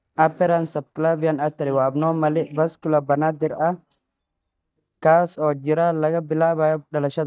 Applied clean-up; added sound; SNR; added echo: neural mask model DeepFilterNet 3.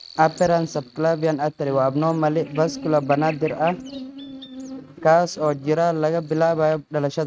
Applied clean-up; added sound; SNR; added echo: neural mask model RNNoise.